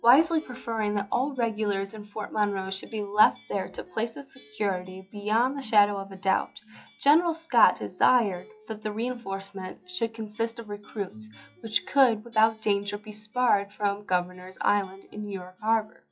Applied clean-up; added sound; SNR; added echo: classical method log-MMSE.